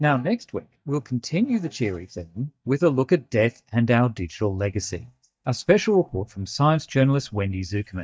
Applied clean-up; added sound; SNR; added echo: neural mask model DeepFilterNet 3.